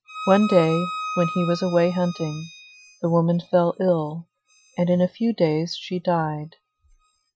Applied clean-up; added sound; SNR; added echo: classical method Wiener filter.